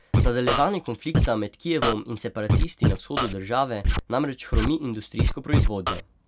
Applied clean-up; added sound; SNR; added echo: none; Scratching (performance technique); -2 dB; none.